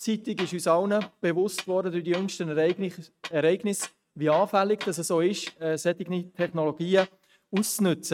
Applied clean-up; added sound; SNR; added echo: neural mask model RNNoise.